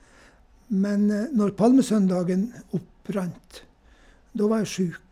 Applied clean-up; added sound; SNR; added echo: none; none; none; none.